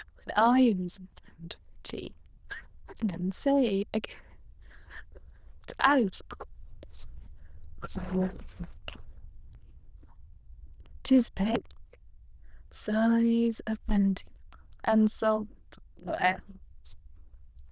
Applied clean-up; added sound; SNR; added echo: neural diffusion model UNIVERSE++.